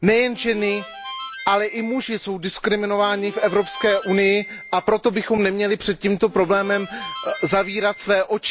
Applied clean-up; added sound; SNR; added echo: none; Harmonica; 14 dB; none.